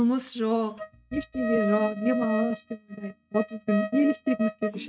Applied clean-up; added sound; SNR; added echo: neural mask model RNNoise.